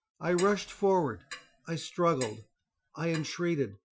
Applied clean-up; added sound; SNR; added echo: classical method Wiener filter.